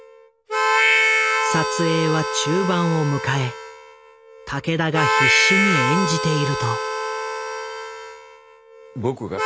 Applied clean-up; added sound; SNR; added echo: none; Harmonica; -2 dB; none.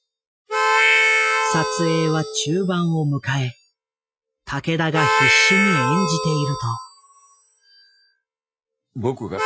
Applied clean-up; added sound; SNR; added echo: classical method Wiener filter.